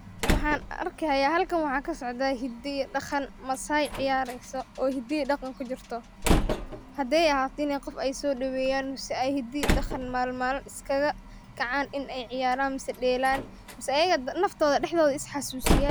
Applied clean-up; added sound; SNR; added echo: none; Slam; 5 dB; none.